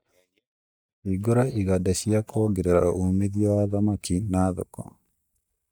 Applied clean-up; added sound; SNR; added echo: neural mask model DeepFilterNet 3.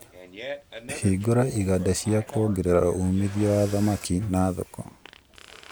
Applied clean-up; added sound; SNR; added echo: none; Fart; 18 dB; none.